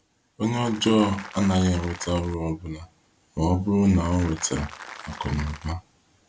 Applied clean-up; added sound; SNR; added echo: none; Applause; 15 dB; none.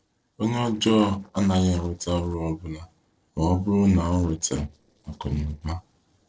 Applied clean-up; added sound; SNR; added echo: neural separator model SepFormer DNS4.